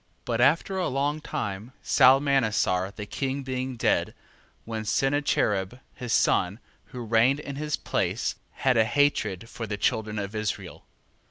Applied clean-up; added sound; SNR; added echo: none; none; none; none.